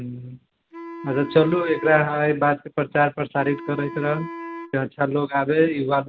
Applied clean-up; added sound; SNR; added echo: none; Wind instrument, woodwind instrument; 15 dB; none.